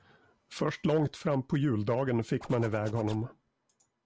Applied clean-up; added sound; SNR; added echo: none; Zipper (clothing); 17 dB; none.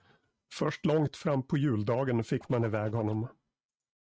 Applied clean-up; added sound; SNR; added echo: neural mask model RNNoise.